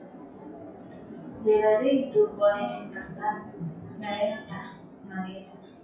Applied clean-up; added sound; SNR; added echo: classical method WPE with log-MMSE.